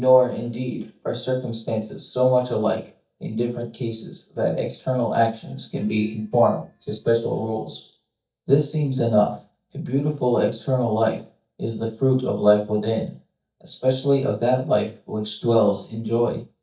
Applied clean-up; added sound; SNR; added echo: neural mask model DeepFilterNet 3.